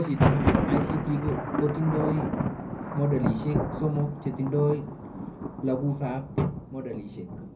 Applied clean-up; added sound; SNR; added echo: none; Thunder; 0 dB; reverberation time 0.4 s.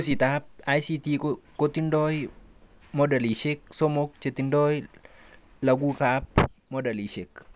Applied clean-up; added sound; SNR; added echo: none; none; none; none.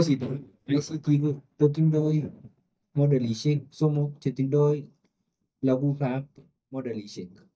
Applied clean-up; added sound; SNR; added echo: neural mask model DeepFilterNet 3.